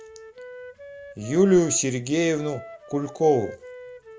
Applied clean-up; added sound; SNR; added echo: none; Wind instrument, woodwind instrument; 17 dB; none.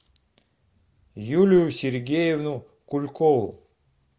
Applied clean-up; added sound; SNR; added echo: none; none; none; none.